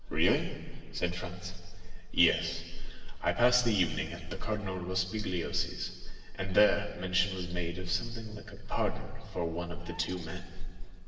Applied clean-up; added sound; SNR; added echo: none; Bird; 19 dB; reverberation time 2.1 s.